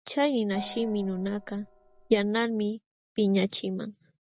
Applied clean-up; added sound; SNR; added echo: none; Gong; 17 dB; none.